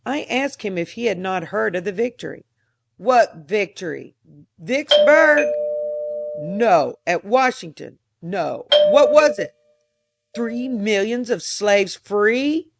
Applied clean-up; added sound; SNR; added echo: neural mask model RNNoise.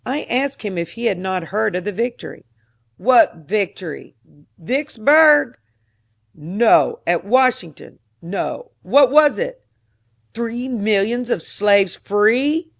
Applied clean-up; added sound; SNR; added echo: none; none; none; none.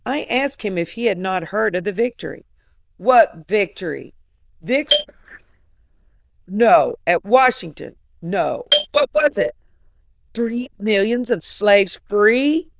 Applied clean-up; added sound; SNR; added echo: neural diffusion model UNIVERSE++.